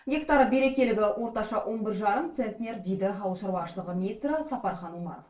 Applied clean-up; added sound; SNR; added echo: neural separator model SepFormer DNS4.